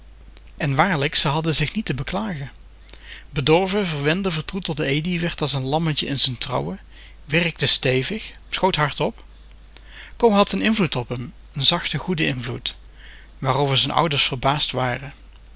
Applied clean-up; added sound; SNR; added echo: none; none; none; none.